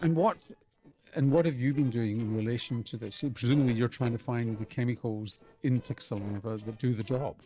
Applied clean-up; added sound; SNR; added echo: neural separator model SepFormer DNS4.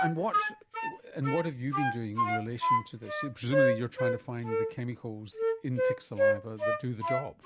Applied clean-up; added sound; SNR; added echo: none; Wind instrument, woodwind instrument; -4 dB; none.